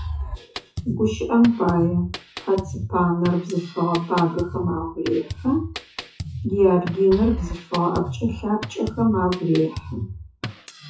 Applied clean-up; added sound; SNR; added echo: classical method WPE with log-MMSE.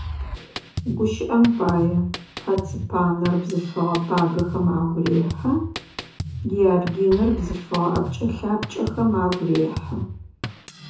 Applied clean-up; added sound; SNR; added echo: none; Drum kit; 9 dB; reverberation time 0.6 s.